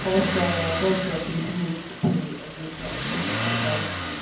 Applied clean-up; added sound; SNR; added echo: none; Motor vehicle (road); 1 dB; reverberation time 0.9 s.